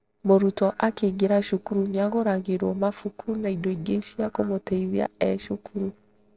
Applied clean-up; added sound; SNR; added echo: neural separator model SepFormer DNS4.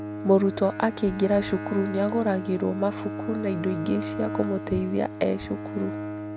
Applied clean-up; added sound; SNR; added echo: none; Bowed string instrument; 8 dB; none.